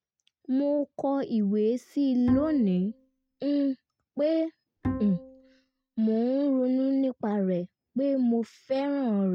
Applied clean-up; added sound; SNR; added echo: neural mask model RNNoise.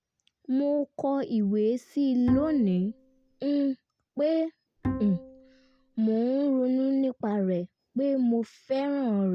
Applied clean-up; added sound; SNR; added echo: none; Bowed string instrument; 9 dB; none.